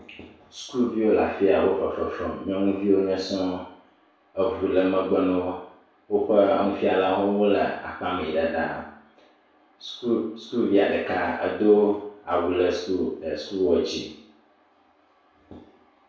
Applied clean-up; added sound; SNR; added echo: none; none; none; reverberation time 0.6 s.